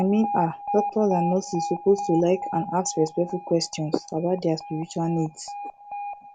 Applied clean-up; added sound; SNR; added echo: none; Alarm; 8 dB; none.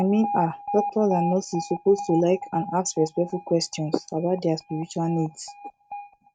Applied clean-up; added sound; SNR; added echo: neural mask model RNNoise.